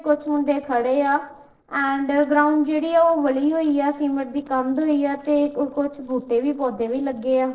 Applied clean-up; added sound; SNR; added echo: neural separator model SepFormer DNS4.